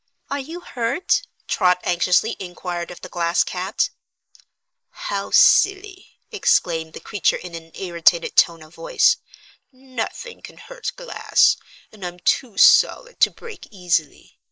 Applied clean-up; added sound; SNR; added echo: neural mask model Resemble Enhance denoiser.